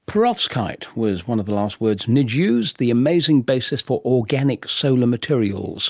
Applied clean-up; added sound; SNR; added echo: none; none; none; none.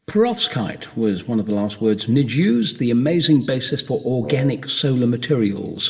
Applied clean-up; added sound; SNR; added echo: none; Wind instrument, woodwind instrument; 12 dB; reverberation time 2.1 s.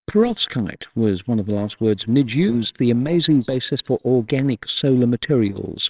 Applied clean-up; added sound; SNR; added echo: neural separator model SepFormer WHAMR!.